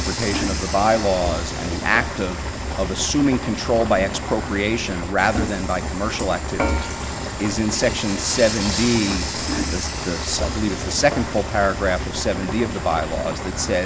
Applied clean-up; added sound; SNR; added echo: none; Frying (food) / Dishes, pots, and pans; 4 dB; none.